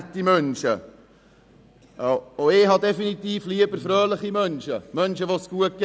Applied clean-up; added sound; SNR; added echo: none; none; none; none.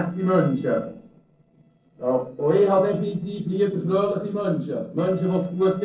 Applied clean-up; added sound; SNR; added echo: neural separator model SepFormer DNS4.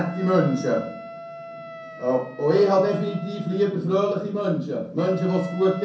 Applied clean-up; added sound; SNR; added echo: none; Wind instrument, woodwind instrument; 16 dB; reverberation time 0.5 s.